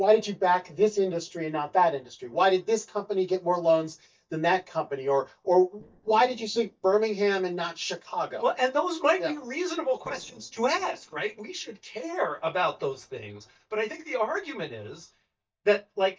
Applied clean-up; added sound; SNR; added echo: neural mask model DeepFilterNet 3.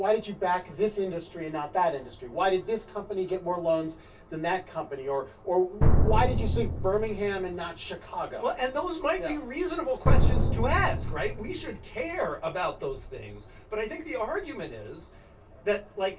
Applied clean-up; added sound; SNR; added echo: none; Drum; -5 dB; reverberation time 0.2 s.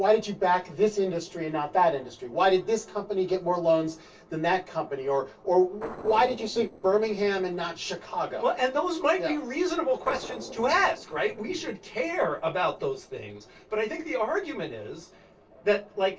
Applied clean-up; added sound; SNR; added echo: neural separator model SepFormer DNS4.